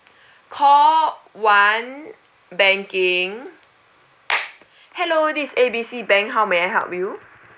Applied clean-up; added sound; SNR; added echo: none; none; none; none.